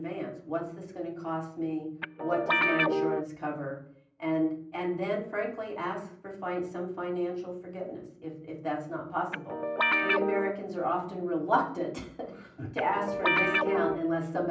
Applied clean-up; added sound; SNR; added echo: none; Guitar; -5 dB; reverberation time 0.6 s.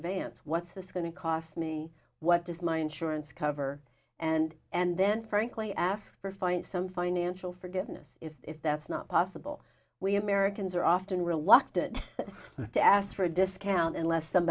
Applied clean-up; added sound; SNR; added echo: none; none; none; none.